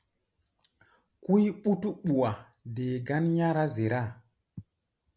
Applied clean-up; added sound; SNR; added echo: none; none; none; none.